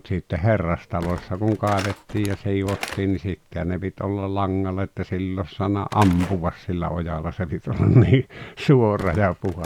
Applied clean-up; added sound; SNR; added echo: none; Slam / Wood; 18 dB; none.